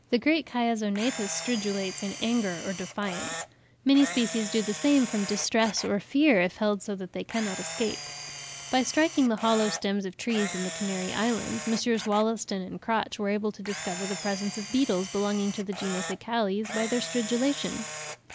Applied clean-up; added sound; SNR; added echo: none; Camera; 11 dB; none.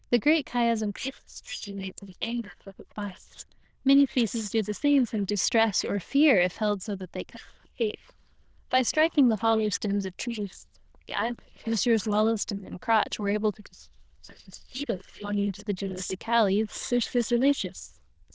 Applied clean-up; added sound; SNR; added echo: neural diffusion model UNIVERSE++.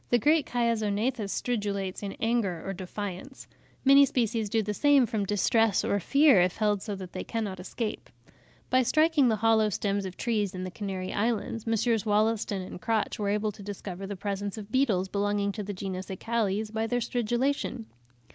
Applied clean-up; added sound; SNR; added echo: none; none; none; none.